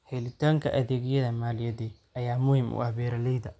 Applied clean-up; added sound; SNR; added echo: none; none; none; none.